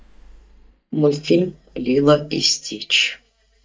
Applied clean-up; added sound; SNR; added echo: neural mask model DeepFilterNet 3.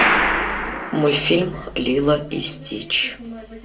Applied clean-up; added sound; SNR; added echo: none; Clapping; 3 dB; reverberation time 0.2 s.